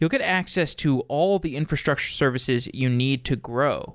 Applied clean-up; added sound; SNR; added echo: none; none; none; none.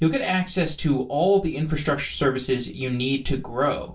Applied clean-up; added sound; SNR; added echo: none; none; none; reverberation time 0.2 s.